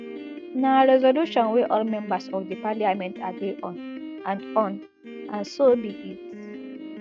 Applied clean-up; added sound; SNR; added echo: neural mask model RNNoise.